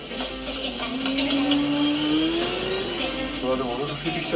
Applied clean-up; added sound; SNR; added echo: none; Motorcycle; -1 dB; reverberation time 0.2 s.